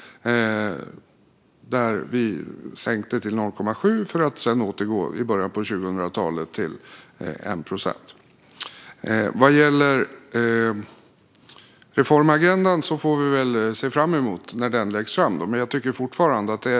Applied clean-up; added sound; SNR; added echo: none; none; none; none.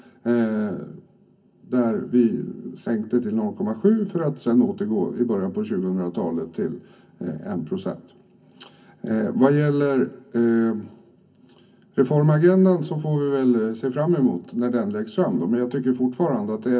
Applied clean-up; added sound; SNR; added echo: none; none; none; reverberation time 0.3 s.